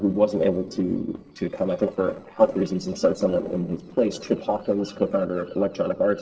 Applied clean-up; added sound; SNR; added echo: neural separator model SepFormer DNS4.